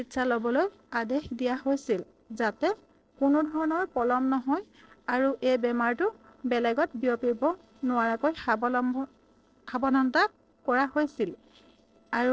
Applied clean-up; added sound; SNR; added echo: neural separator model SepFormer DNS4.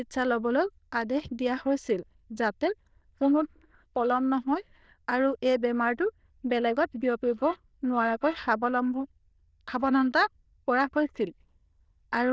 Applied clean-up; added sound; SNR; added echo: neural diffusion model UNIVERSE++.